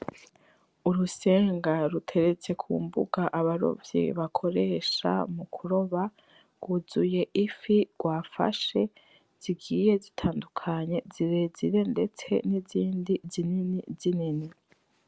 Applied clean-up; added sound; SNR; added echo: none; none; none; none.